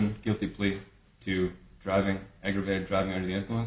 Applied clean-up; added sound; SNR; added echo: none; none; none; none.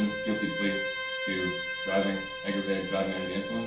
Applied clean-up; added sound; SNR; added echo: none; Bowed string instrument; 3 dB; reverberation time 0.4 s.